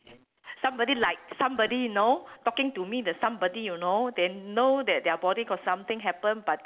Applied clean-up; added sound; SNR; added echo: none; none; none; none.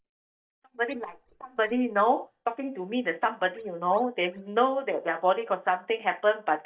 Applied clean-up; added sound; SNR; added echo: neural mask model DeepFilterNet 3.